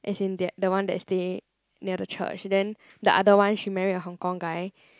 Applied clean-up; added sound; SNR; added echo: none; none; none; none.